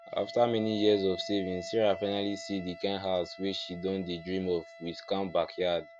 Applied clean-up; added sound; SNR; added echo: none; Wind instrument, woodwind instrument; 15 dB; none.